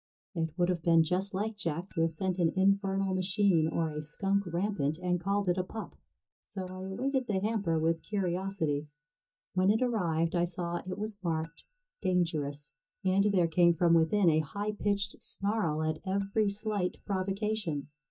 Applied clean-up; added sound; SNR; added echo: neural mask model DeepFilterNet 3.